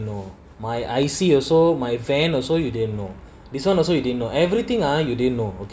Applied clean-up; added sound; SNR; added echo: none; none; none; none.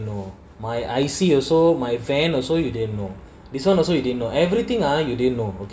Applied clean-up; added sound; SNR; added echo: none; none; none; reverberation time 0.9 s.